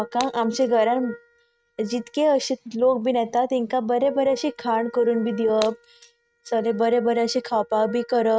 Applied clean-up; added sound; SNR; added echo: neural mask model RNNoise.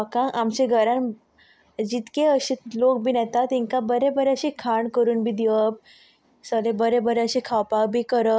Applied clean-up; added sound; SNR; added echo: none; none; none; none.